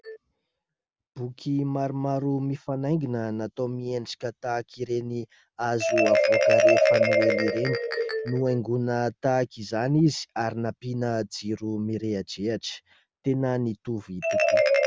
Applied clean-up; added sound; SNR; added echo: none; Marimba, xylophone; 0 dB; none.